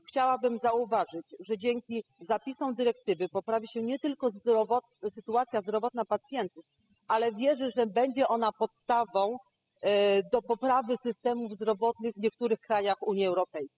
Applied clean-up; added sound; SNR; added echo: classical method spectral subtraction.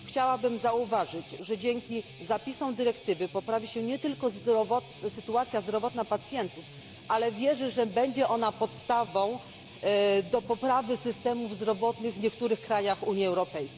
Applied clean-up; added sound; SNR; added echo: none; Guitar; 19 dB; none.